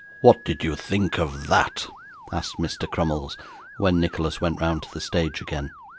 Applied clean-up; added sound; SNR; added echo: none; Motor vehicle (road) / Siren; 20 dB; none.